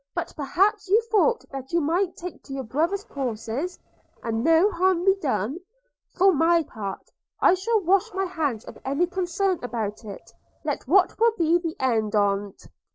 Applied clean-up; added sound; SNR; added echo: neural separator model SepFormer DNS4.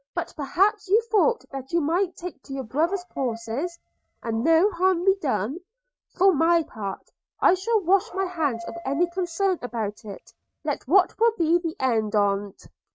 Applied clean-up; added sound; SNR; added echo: neural mask model RNNoise.